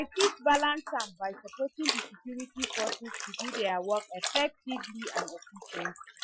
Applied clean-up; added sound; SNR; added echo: classical method Wiener filter.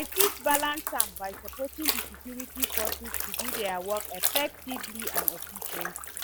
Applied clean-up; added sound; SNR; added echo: none; Trickle, dribble / Splash, splatter; -2 dB; none.